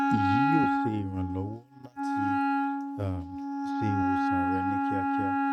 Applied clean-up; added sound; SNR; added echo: neural mask model RNNoise.